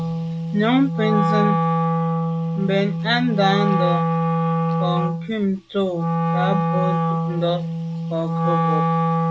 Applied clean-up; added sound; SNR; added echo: none; Wind instrument, woodwind instrument; -3 dB; none.